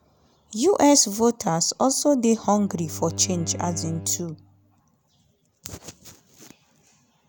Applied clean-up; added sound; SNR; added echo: none; Bowed string instrument; 13 dB; none.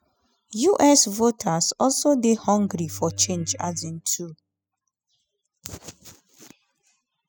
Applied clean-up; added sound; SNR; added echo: classical method spectral subtraction.